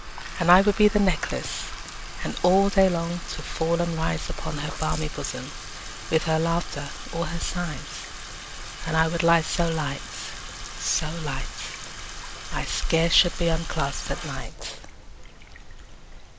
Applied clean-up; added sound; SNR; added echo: none; Bathtub (filling or washing); 13 dB; none.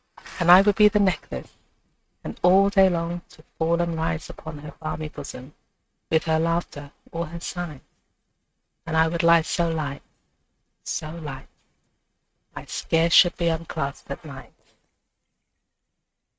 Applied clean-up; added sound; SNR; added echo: neural mask model RNNoise.